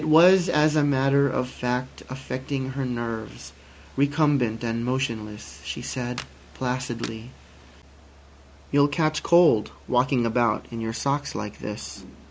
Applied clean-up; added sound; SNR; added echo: none; Clapping; 18 dB; none.